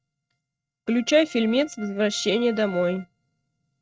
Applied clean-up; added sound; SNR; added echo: neural mask model RNNoise.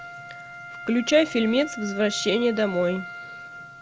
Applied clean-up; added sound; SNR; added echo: none; Wind instrument, woodwind instrument; 13 dB; none.